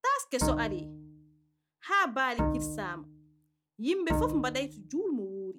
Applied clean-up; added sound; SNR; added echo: none; Bowed string instrument; 2 dB; none.